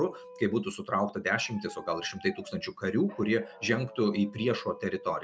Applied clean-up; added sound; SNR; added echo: none; Dog; 19 dB; none.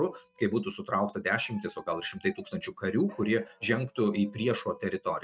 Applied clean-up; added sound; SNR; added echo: neural mask model RNNoise.